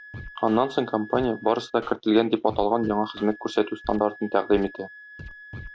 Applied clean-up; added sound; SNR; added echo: none; Wind instrument, woodwind instrument + Scratching (performance technique); 17 dB; none.